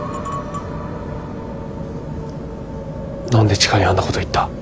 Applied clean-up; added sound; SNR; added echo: none; none; none; none.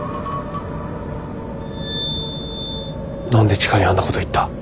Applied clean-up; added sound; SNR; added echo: none; Glass; 11 dB; none.